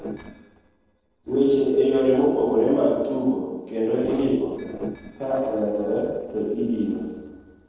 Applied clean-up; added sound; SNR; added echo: neural separator model SepFormer DNS4.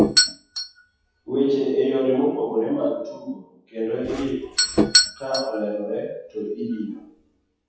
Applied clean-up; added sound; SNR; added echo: classical method WPE with log-MMSE.